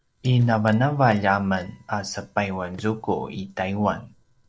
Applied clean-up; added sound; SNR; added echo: neural separator model SepFormer DNS4.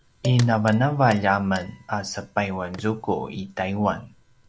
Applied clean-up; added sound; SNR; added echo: none; Dishes, pots, and pans + Fire; 19 dB; none.